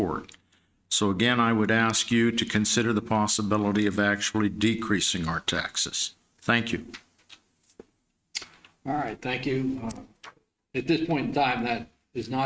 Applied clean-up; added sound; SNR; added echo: neural mask model RNNoise.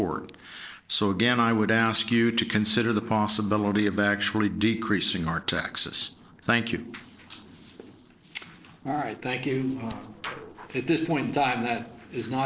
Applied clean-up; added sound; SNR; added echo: neural separator model SepFormer DNS4.